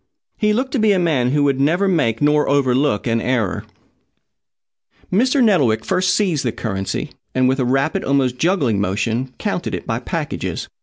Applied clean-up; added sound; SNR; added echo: none; none; none; none.